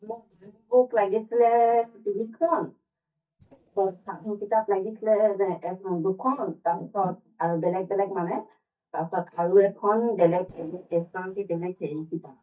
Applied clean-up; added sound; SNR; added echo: neural mask model DeepFilterNet 3.